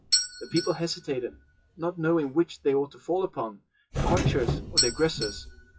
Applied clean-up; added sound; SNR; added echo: classical method WPE with log-MMSE.